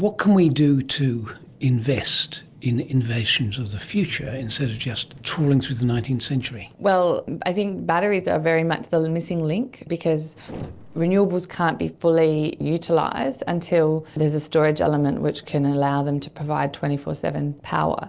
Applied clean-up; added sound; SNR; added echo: neural separator model SepFormer DNS4.